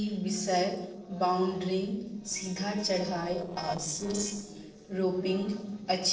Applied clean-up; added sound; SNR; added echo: neural separator model SepFormer DNS4.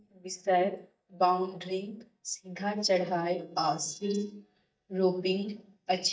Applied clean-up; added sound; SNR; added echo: neural mask model DeepFilterNet 3.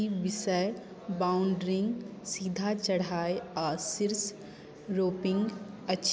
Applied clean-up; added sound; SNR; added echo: none; none; none; none.